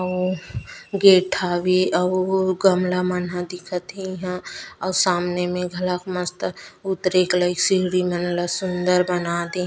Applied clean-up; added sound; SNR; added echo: none; none; none; none.